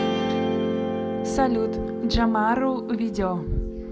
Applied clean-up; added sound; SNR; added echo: none; Guitar; 1 dB; none.